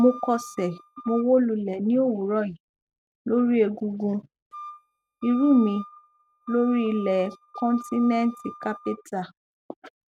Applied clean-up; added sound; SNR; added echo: neural mask model RNNoise.